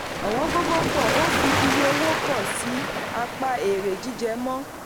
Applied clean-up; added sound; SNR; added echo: none; Waves, surf; -1 dB; none.